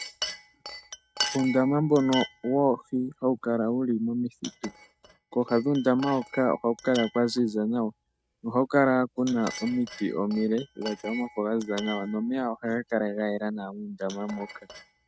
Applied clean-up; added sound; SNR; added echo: neural mask model RNNoise.